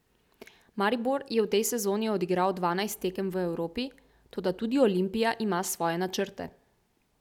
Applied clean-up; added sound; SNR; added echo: none; none; none; none.